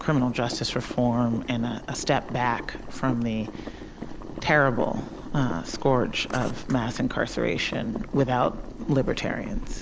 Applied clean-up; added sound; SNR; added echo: none; Boiling; 9 dB; none.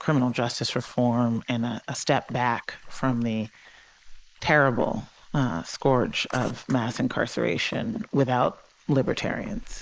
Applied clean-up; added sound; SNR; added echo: neural mask model Resemble Enhance denoiser.